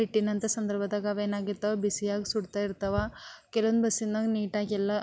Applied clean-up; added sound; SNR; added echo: none; none; none; none.